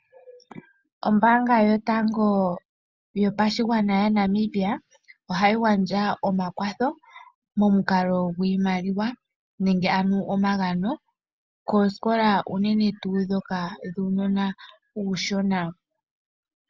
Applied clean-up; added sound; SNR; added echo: none; none; none; none.